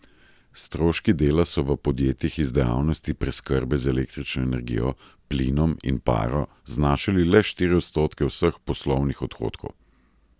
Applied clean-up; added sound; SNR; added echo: none; none; none; none.